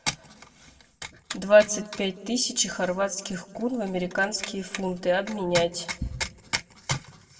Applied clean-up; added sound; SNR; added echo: none; none; none; reverberation time 1.2 s.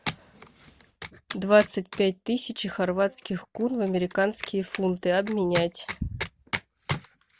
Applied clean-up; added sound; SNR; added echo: none; none; none; none.